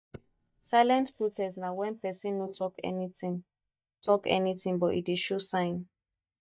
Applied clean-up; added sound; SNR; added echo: neural mask model DeepFilterNet 3.